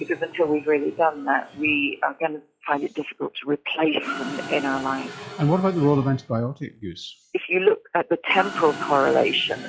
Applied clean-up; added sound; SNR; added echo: classical method log-MMSE.